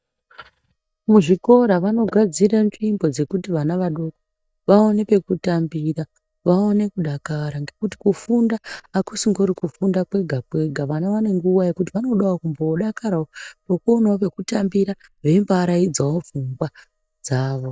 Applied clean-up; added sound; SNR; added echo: neural mask model DeepFilterNet 3.